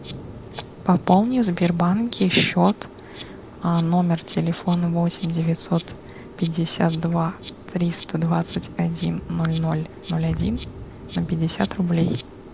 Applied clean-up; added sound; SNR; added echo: none; Thunder / Rain + Insect; 15 dB; none.